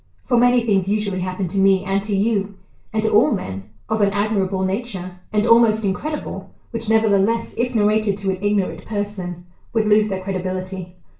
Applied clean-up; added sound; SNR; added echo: none; none; none; reverberation time 0.3 s.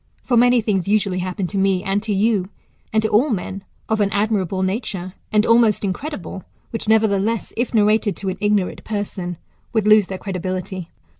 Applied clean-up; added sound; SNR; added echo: none; none; none; none.